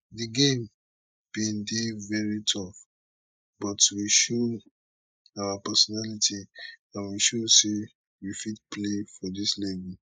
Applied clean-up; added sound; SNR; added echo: neural mask model Resemble Enhance denoiser.